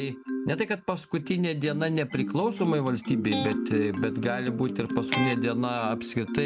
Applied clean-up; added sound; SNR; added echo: none; Electric guitar + Marimba, xylophone; 5 dB; none.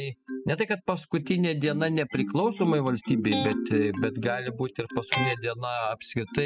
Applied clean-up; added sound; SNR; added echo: classical method spectral subtraction.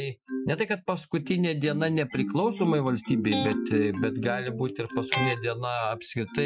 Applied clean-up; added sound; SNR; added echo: classical method Wiener filter.